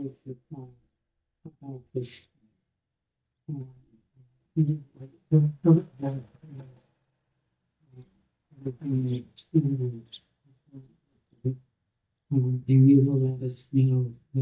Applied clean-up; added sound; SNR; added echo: neural mask model DeepFilterNet 3.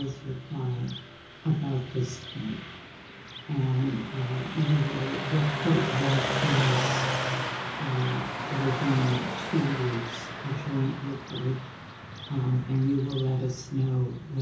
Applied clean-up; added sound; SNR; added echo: none; Car passing by; 5 dB; reverberation time 0.6 s.